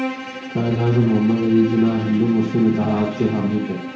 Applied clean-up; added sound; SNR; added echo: none; Bowed string instrument; 12 dB; reverberation time 0.6 s.